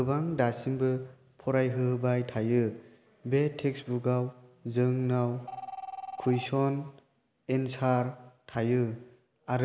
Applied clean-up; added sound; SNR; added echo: none; Telephone; 16 dB; none.